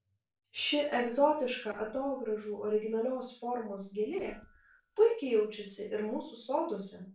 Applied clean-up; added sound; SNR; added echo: neural separator model SepFormer DNS4.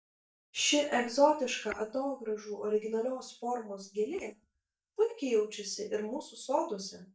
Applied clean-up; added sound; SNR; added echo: neural mask model DeepFilterNet 3.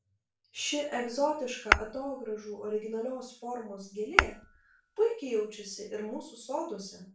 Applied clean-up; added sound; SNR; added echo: none; Tap / Hammer; 0 dB; reverberation time 0.3 s.